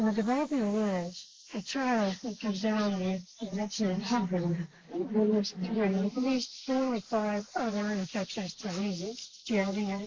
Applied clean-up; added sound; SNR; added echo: neural mask model Resemble Enhance denoiser.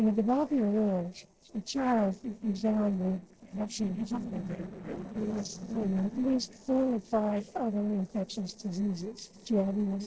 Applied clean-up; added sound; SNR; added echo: neural separator model SepFormer DNS4.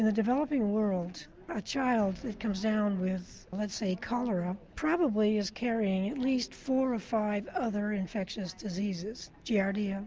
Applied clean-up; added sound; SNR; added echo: none; none; none; none.